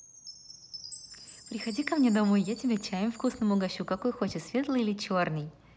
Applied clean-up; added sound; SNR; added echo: none; Chime; 19 dB; none.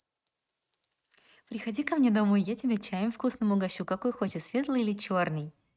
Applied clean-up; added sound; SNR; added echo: neural mask model RNNoise.